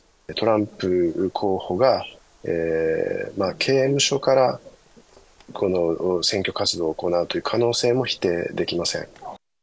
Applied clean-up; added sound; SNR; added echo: none; none; none; none.